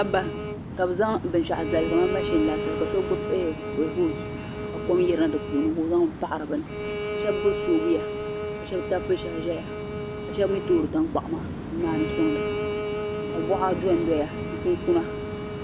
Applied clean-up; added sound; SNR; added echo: none; Waves, surf + Bowed string instrument; 4 dB; none.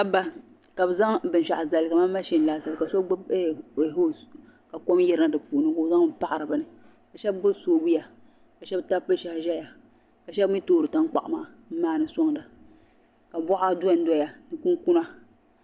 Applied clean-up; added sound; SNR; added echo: none; none; none; none.